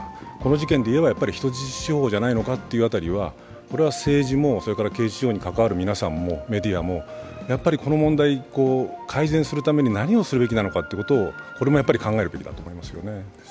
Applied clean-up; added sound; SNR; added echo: none; none; none; none.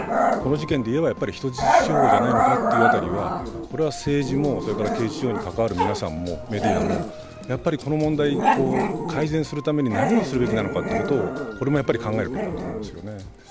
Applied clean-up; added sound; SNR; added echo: none; Growling; 0 dB; none.